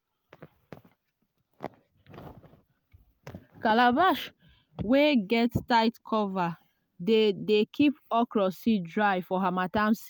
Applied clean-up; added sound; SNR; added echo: none; none; none; none.